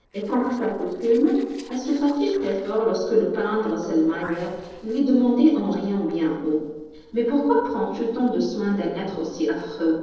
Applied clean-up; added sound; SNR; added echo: neural separator model SepFormer DNS4.